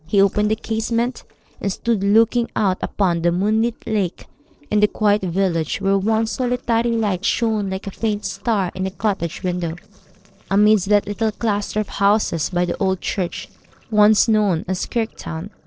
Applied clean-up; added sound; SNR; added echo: neural separator model SepFormer DNS4.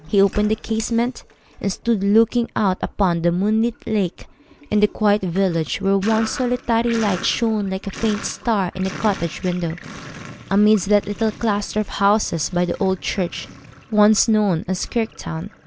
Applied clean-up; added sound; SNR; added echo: none; Sink (filling or washing); 18 dB; none.